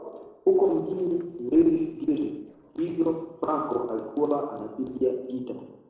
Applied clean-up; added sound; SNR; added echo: neural separator model SepFormer DNS4.